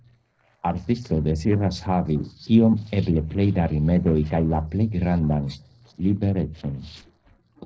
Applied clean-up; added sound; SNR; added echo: neural separator model SepFormer DNS4.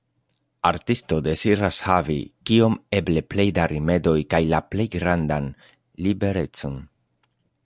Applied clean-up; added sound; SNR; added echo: none; none; none; none.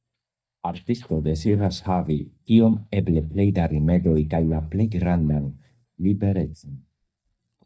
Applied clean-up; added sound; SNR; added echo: neural mask model DeepFilterNet 3.